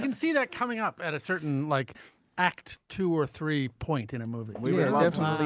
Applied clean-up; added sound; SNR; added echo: none; none; none; none.